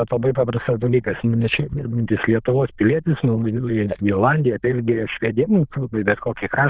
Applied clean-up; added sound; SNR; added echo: neural diffusion model UNIVERSE++.